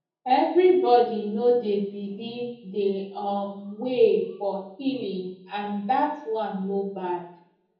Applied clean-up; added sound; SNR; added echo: none; none; none; reverberation time 0.7 s.